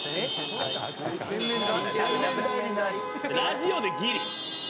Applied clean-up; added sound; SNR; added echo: none; Chatter / Traffic noise, roadway noise / Vehicle horn, car horn, honking / Engine; 2 dB; none.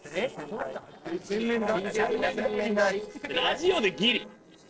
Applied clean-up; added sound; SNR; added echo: neural separator model SepFormer DNS4.